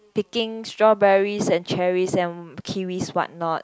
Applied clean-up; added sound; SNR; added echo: none; none; none; none.